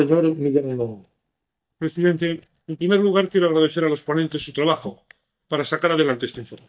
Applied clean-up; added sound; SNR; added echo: neural mask model DeepFilterNet 3.